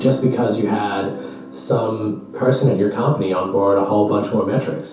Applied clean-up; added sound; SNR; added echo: none; Guitar; 18 dB; reverberation time 0.5 s.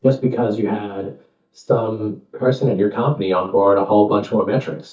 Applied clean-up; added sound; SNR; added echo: neural mask model DeepFilterNet 3.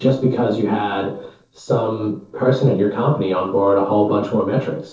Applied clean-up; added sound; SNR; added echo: neural separator model SepFormer DNS4.